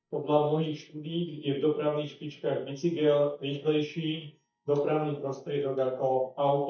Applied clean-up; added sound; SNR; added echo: neural mask model DeepFilterNet 3.